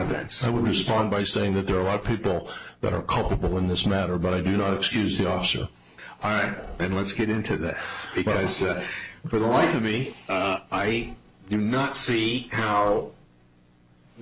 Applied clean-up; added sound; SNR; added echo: none; none; none; none.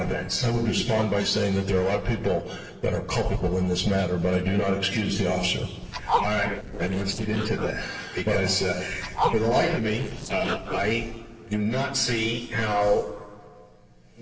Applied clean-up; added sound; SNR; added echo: neural separator model SepFormer DNS4.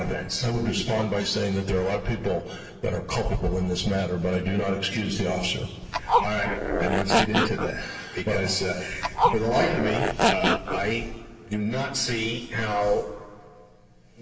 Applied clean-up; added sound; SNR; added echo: none; Zipper (clothing); -2 dB; reverberation time 2.0 s.